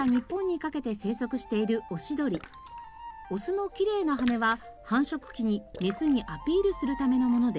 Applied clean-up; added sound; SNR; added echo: none; Splash, splatter; 19 dB; none.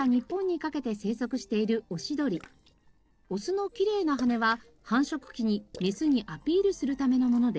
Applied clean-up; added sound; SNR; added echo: neural separator model SepFormer DNS4.